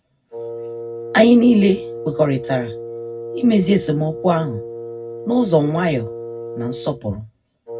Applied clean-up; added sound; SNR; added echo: none; Wind instrument, woodwind instrument; 11 dB; reverberation time 0.4 s.